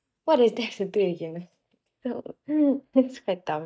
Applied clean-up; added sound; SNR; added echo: neural mask model DeepFilterNet 3.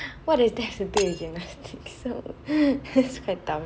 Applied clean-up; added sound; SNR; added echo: none; Shatter; 15 dB; none.